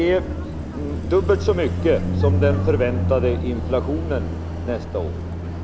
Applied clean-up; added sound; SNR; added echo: none; Car passing by; 1 dB; none.